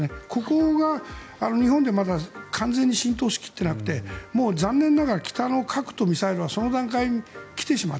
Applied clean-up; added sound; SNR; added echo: none; none; none; none.